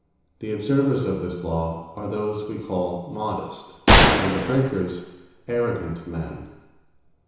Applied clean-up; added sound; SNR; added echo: none; Gunshot, gunfire; -4 dB; reverberation time 1.0 s.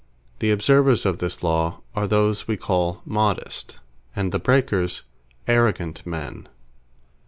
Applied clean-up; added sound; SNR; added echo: none; none; none; none.